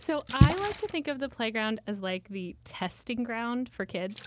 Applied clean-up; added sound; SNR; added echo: none; Splash, splatter; -1 dB; none.